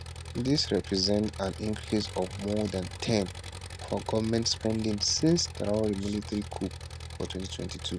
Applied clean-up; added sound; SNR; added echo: none; Engine; 10 dB; none.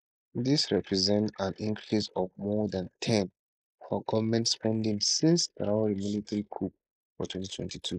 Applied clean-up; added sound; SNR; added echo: neural mask model Resemble Enhance denoiser.